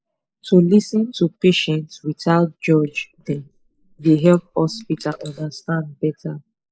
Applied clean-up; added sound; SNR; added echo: neural mask model Resemble Enhance denoiser.